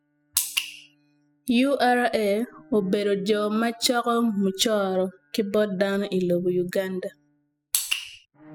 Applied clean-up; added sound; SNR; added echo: classical method spectral subtraction.